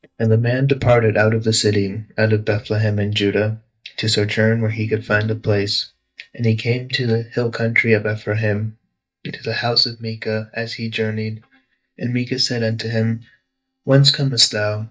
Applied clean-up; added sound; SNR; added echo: neural mask model DeepFilterNet 3.